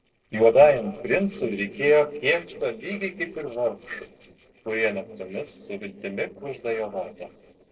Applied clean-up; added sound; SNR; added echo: neural separator model SepFormer DNS4.